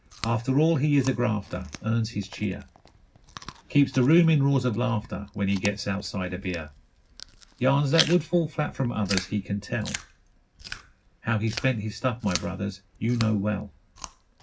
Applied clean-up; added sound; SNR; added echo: none; Chewing, mastication; 14 dB; reverberation time 0.4 s.